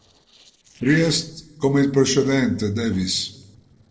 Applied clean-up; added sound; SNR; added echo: neural separator model SepFormer DNS4.